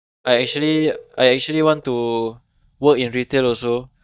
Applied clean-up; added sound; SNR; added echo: neural mask model DeepFilterNet 3.